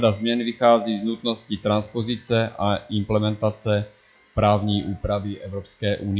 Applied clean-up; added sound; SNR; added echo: classical method log-MMSE.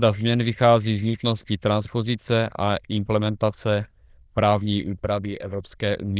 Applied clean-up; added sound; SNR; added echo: neural diffusion model UNIVERSE++.